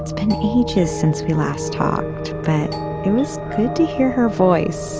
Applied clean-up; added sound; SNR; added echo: none; Doorbell; 19 dB; none.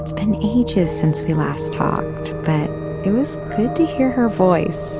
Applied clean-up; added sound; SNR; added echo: none; none; none; none.